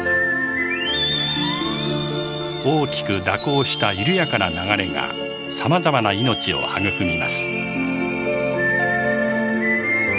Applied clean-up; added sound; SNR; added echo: none; Squeak; 17 dB; none.